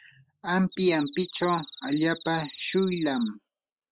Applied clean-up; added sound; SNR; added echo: none; Cricket; 16 dB; none.